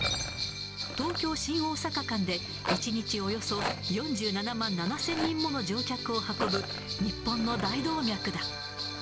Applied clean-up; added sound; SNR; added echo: none; Bell + Rattle; 4 dB; none.